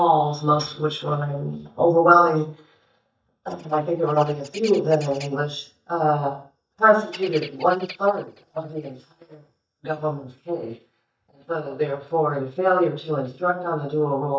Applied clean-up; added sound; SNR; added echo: neural mask model DeepFilterNet 3.